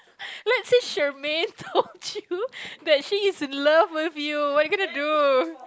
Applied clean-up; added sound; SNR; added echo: none; none; none; none.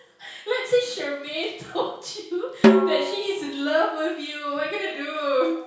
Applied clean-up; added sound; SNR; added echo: none; Snare drum; -3 dB; reverberation time 0.6 s.